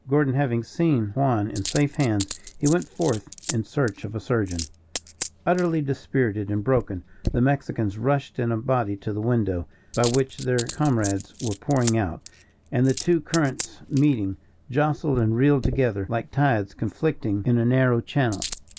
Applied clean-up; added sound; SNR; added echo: none; Coin (dropping); 14 dB; none.